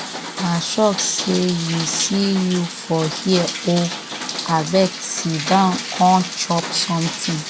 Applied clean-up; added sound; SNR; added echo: none; Rain; 8 dB; none.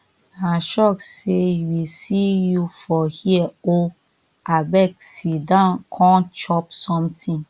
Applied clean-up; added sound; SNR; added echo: none; none; none; none.